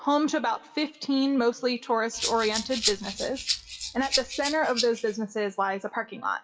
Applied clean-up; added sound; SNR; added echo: classical method WPE with log-MMSE.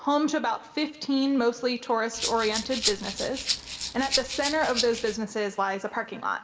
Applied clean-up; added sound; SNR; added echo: none; Rattle (instrument); 4 dB; reverberation time 2.3 s.